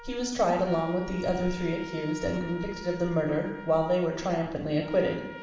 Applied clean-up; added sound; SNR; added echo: none; Trumpet; 16 dB; reverberation time 0.9 s.